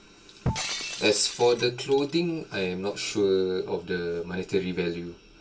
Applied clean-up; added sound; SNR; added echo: none; Shatter; 10 dB; reverberation time 0.1 s.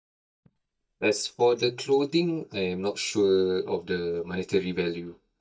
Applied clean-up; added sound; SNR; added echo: neural mask model DeepFilterNet 3.